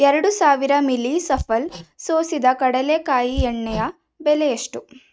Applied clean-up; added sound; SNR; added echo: neural mask model RNNoise.